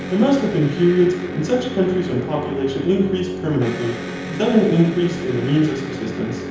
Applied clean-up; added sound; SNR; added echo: none; Electric guitar; 9 dB; reverberation time 1.0 s.